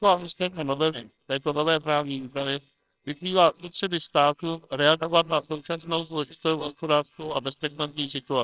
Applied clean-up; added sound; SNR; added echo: neural separator model SepFormer WHAMR!.